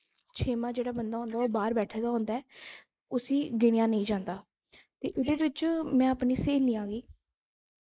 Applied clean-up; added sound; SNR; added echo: neural mask model Resemble Enhance denoiser.